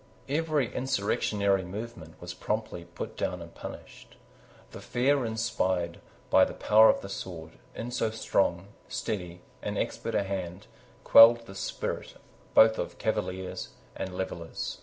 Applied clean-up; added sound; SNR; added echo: none; none; none; none.